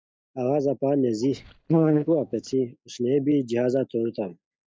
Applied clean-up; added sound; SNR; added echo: neural mask model DeepFilterNet 3.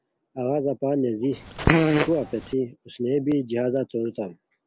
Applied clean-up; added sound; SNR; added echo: none; Fart; -4 dB; none.